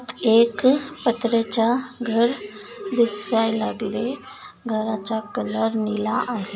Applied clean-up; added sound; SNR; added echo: none; none; none; none.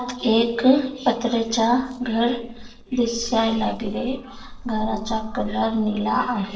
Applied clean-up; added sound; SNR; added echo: neural separator model SepFormer DNS4.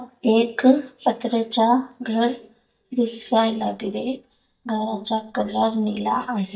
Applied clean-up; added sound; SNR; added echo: neural mask model DeepFilterNet 3.